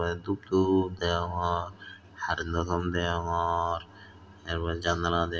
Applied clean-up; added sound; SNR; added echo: none; none; none; reverberation time 0.5 s.